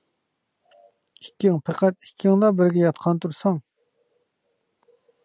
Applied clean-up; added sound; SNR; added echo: none; none; none; none.